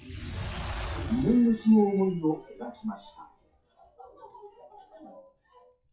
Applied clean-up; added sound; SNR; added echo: classical method WPE with log-MMSE.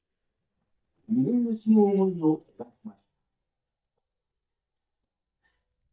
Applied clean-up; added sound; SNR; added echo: neural mask model DeepFilterNet 3.